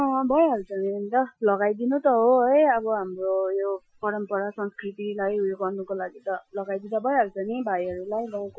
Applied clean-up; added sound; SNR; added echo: classical method Wiener filter.